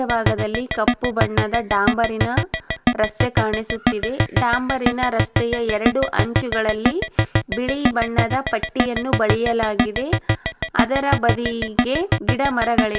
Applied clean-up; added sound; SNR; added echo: none; Keyboard (musical); -2 dB; none.